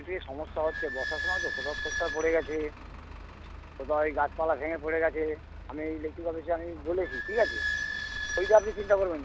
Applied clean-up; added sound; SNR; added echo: none; Squeak / Idling; 7 dB; none.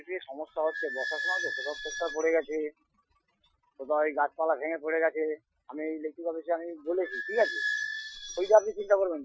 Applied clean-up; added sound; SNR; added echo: classical method Wiener filter.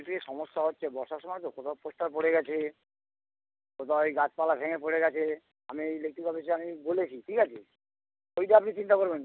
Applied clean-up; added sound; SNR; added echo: none; none; none; none.